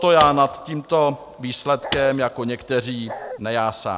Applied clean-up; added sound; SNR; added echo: none; Shatter / Crushing + Bark; 13 dB; none.